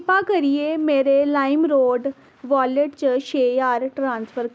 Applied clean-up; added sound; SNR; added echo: none; none; none; none.